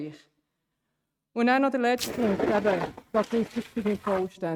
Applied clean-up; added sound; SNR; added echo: neural mask model RNNoise.